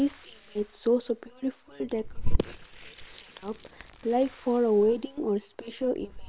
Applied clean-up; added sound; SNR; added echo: neural separator model SepFormer WHAM!.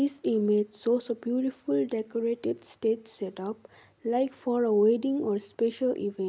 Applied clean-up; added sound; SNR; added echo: none; none; none; none.